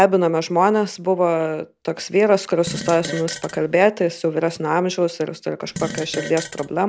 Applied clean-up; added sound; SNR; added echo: none; Fart; 12 dB; none.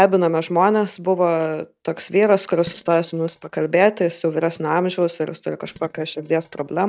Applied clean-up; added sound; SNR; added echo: neural mask model DeepFilterNet 3.